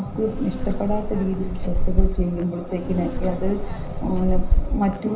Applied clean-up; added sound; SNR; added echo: none; Insect; -3 dB; reverberation time 0.5 s.